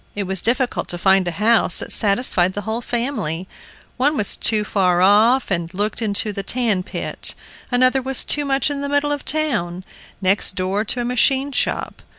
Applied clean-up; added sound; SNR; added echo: none; none; none; none.